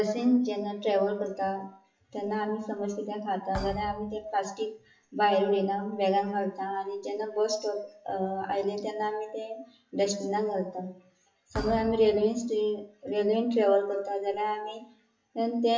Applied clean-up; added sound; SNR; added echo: classical method WPE with log-MMSE.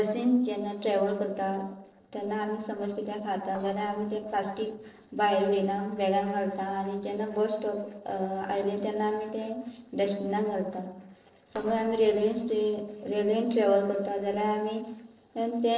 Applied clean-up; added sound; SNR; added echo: neural separator model SepFormer DNS4.